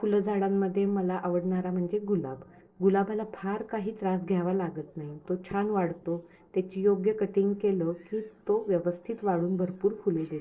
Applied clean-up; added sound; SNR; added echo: neural separator model SepFormer DNS4.